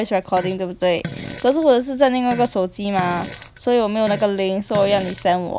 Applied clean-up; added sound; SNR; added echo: none; Fart; 13 dB; none.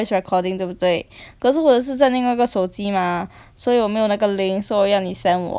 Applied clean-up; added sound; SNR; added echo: none; none; none; none.